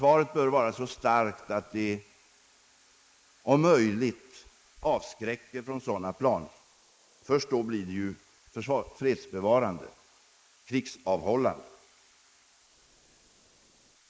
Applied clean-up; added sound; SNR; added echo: neural mask model Resemble Enhance denoiser.